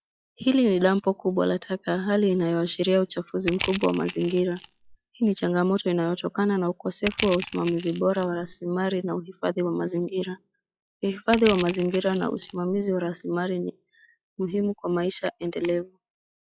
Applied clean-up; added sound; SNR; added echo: classical method log-MMSE.